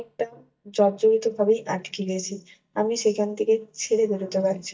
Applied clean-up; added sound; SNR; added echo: neural mask model DeepFilterNet 3.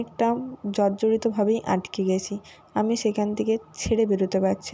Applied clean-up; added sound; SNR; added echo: none; none; none; none.